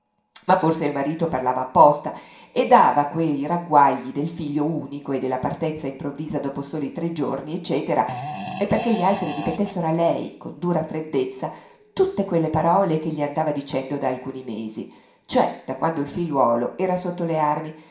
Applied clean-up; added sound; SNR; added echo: none; Fart; 9 dB; reverberation time 0.5 s.